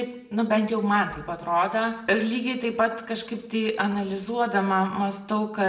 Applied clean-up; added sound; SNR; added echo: none; none; none; reverberation time 0.8 s.